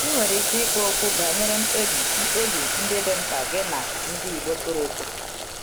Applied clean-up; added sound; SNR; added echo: none; Boiling; -4 dB; none.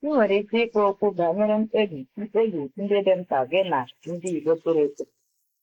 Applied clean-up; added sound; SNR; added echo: neural mask model Resemble Enhance denoiser.